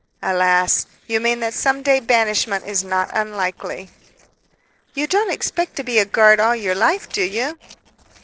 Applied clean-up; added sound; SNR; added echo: neural separator model SepFormer DNS4.